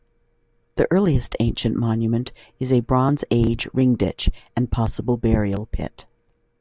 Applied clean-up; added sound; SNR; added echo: none; none; none; none.